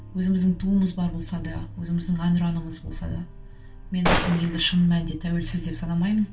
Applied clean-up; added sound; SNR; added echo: none; Gunshot, gunfire; 3 dB; reverberation time 0.2 s.